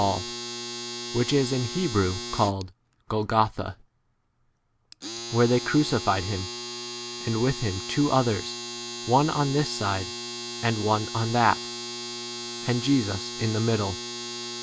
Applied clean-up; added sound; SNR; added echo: none; Domestic sounds, home sounds; 9 dB; none.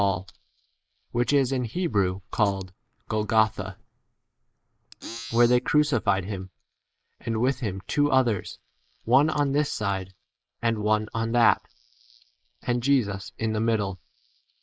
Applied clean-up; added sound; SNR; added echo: neural mask model Resemble Enhance denoiser.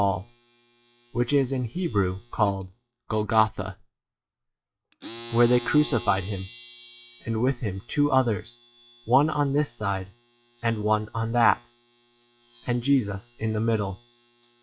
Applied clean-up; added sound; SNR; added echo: classical method log-MMSE.